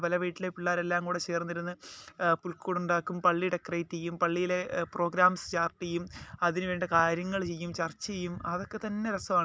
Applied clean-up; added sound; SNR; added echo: none; none; none; none.